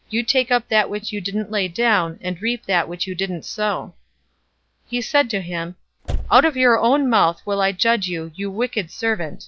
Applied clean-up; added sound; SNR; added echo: none; Slam / Car; 6 dB; none.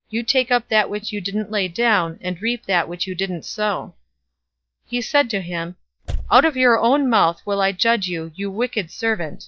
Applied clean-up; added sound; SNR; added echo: neural mask model DeepFilterNet 3.